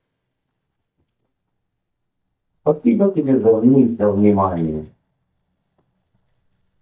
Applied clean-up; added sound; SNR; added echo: neural mask model DeepFilterNet 3.